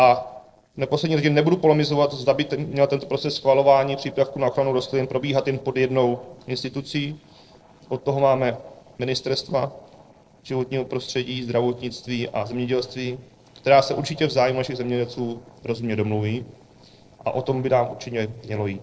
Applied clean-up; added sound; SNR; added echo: neural separator model SepFormer DNS4.